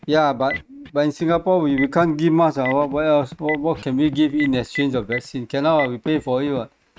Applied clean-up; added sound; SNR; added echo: neural mask model RNNoise.